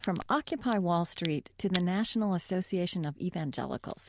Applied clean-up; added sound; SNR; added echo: none; Crack; 17 dB; none.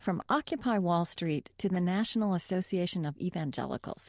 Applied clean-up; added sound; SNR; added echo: neural separator model SepFormer DNS4.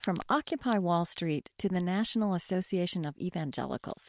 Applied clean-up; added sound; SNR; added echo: neural separator model SepFormer WHAM!.